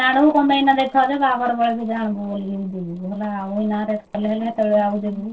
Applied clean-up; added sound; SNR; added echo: neural separator model SepFormer DNS4.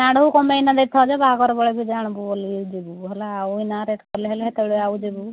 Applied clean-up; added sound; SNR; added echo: none; none; none; none.